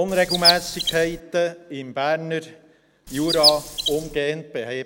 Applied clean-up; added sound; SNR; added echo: none; Chirp, tweet; -1 dB; none.